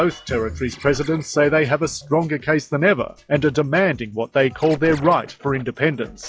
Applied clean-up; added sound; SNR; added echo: classical method log-MMSE.